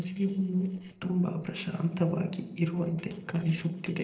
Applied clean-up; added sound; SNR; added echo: neural separator model SepFormer DNS4.